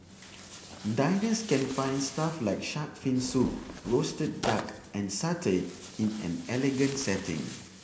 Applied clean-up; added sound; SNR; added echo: none; Tearing; 13 dB; none.